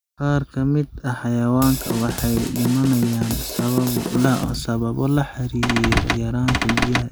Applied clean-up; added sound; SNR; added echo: none; Drum kit + Cupboard open or close / Door; 4 dB; none.